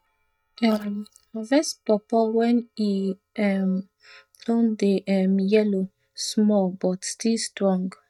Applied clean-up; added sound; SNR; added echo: neural mask model DeepFilterNet 3.